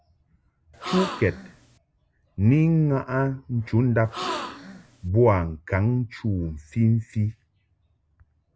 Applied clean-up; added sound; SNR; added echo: none; Gasp; 9 dB; none.